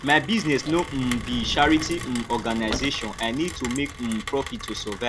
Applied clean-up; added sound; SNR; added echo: none; Sliding door / Slam / Wood + Rain; 9 dB; none.